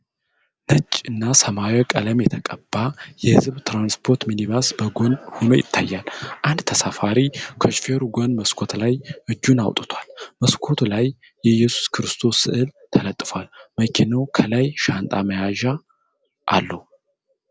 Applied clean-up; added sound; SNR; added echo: none; none; none; none.